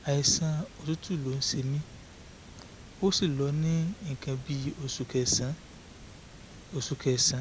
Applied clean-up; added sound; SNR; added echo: none; Water; 17 dB; none.